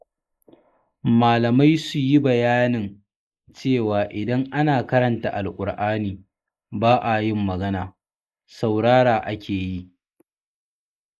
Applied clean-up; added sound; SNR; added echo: neural mask model Resemble Enhance denoiser.